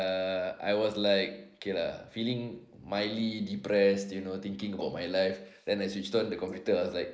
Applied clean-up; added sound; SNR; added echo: neural mask model Resemble Enhance denoiser.